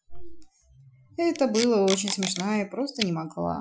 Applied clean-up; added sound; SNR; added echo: classical method Wiener filter.